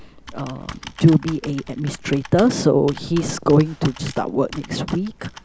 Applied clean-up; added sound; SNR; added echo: none; Computer keyboard; 17 dB; none.